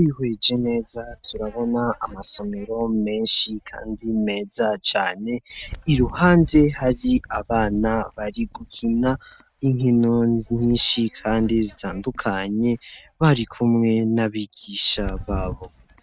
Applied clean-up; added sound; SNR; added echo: neural mask model RNNoise.